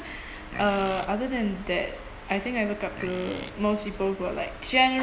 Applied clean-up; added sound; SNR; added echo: none; Livestock, farm animals, working animals; 14 dB; none.